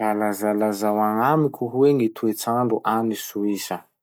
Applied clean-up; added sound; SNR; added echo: none; none; none; none.